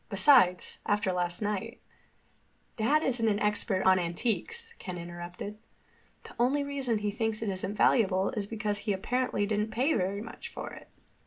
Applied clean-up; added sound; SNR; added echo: none; none; none; none.